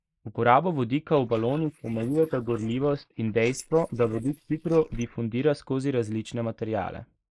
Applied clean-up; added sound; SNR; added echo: neural mask model Resemble Enhance denoiser.